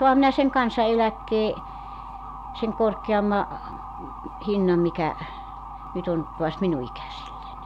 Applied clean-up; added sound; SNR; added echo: none; Motor vehicle (road) / Siren; 13 dB; none.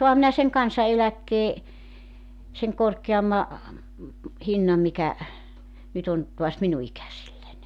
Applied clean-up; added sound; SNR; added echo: none; none; none; none.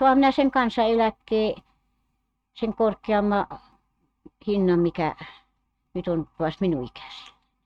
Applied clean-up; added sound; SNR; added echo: neural mask model RNNoise.